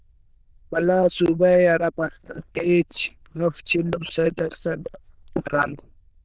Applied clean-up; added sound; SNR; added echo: neural diffusion model UNIVERSE++.